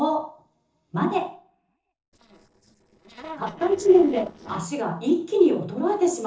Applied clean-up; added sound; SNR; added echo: neural separator model SepFormer DNS4.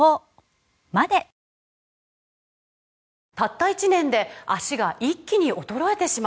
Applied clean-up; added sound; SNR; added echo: none; none; none; none.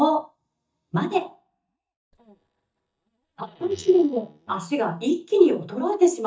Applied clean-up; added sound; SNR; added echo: neural mask model DeepFilterNet 3.